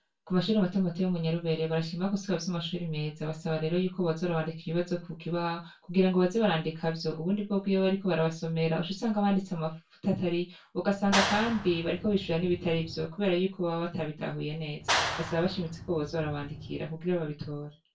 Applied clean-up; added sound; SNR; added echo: none; Clapping; 5 dB; reverberation time 0.2 s.